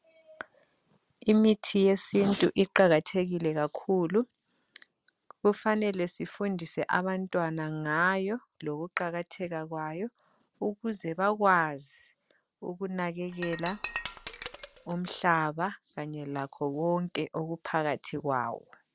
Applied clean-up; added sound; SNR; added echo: none; Shatter; 13 dB; none.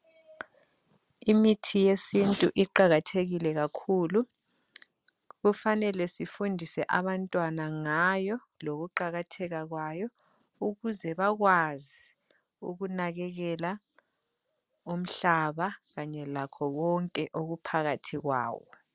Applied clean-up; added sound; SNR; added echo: none; none; none; none.